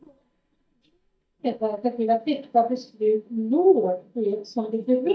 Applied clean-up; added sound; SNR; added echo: neural mask model DeepFilterNet 3.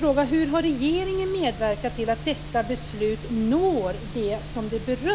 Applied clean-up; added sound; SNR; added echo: none; none; none; none.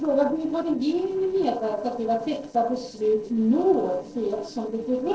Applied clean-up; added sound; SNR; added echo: neural separator model SepFormer DNS4.